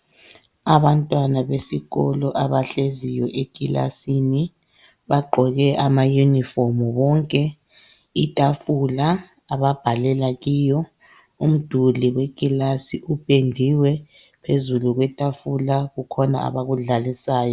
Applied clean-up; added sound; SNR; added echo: none; none; none; none.